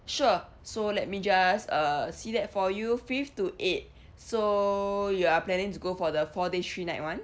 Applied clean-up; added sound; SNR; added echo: none; none; none; none.